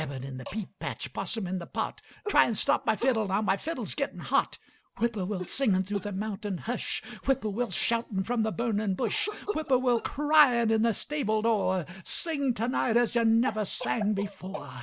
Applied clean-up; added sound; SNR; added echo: none; Cough; 15 dB; none.